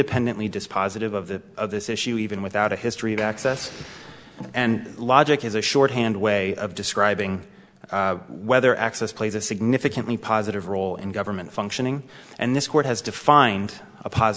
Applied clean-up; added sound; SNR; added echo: none; none; none; none.